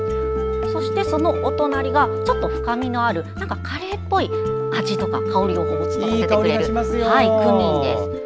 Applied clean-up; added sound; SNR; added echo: none; Wind instrument, woodwind instrument; 3 dB; none.